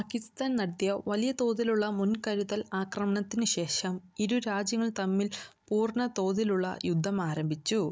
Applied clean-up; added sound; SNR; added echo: none; none; none; none.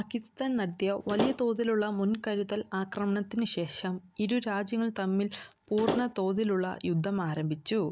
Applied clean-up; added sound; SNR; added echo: none; Slam / Wood; 3 dB; none.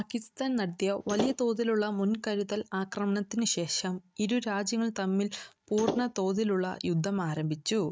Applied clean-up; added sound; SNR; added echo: neural mask model RNNoise.